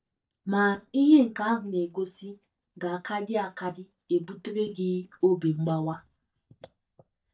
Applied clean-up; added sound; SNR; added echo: neural mask model DeepFilterNet 3.